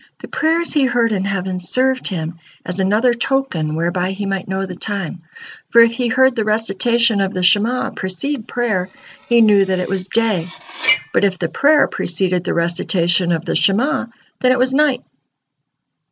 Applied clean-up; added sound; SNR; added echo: none; Cutlery, silverware; 9 dB; none.